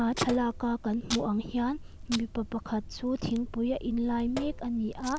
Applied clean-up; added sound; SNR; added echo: none; Sink (filling or washing) + Packing tape, duct tape; 10 dB; none.